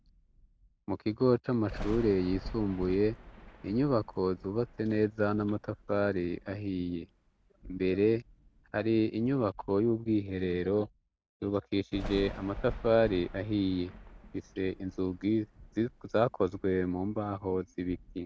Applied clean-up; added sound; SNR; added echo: none; Thunder; 16 dB; none.